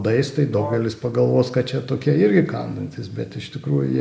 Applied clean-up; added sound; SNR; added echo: neural mask model Resemble Enhance denoiser.